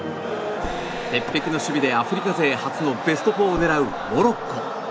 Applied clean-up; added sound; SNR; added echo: none; Car; 15 dB; none.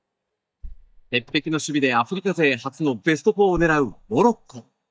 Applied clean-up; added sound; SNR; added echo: neural mask model DeepFilterNet 3.